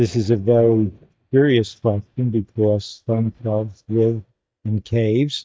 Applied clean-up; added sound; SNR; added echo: neural mask model DeepFilterNet 3.